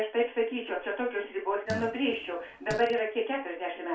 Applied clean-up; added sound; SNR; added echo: none; Fart; 13 dB; reverberation time 0.2 s.